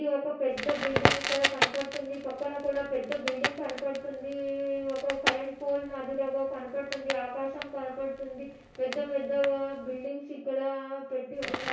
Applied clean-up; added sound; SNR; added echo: none; Crackle; 3 dB; reverberation time 0.6 s.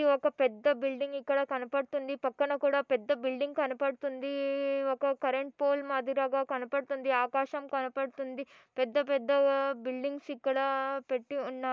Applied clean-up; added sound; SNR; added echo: none; none; none; none.